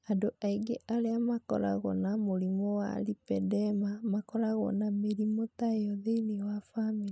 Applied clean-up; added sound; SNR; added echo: none; none; none; none.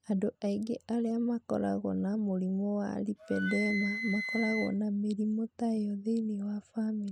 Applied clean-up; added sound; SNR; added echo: none; Wind instrument, woodwind instrument; 8 dB; none.